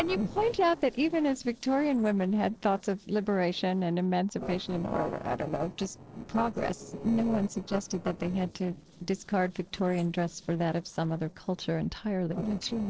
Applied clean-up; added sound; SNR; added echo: neural separator model SepFormer DNS4.